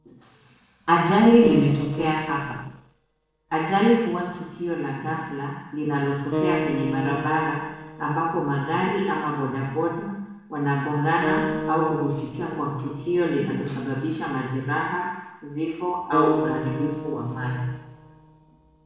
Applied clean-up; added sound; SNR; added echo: neural separator model SepFormer DNS4.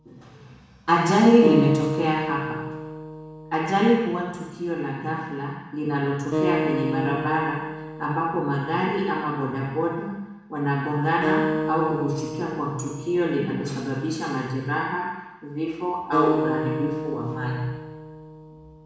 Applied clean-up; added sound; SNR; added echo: none; Acoustic guitar; 6 dB; reverberation time 1.1 s.